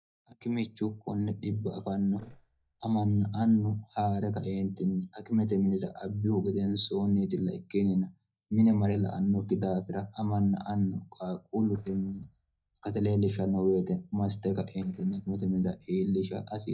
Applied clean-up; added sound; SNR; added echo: neural mask model DeepFilterNet 3.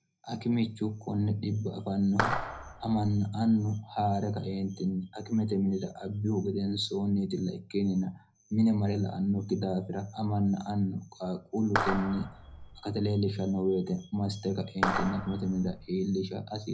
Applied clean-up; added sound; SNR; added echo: none; Clapping; 3 dB; reverberation time 0.4 s.